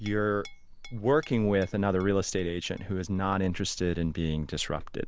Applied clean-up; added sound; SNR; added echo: none; Chink, clink; 14 dB; none.